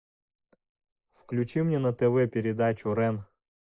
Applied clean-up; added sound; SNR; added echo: neural mask model Resemble Enhance denoiser.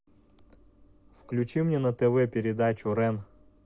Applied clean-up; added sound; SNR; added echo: none; none; none; none.